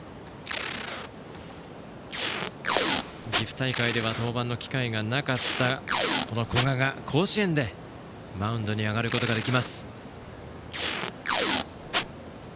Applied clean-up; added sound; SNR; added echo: none; Packing tape, duct tape; -1 dB; none.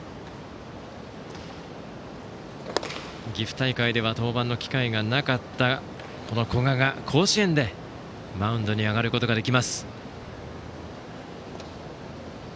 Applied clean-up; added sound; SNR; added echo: none; none; none; none.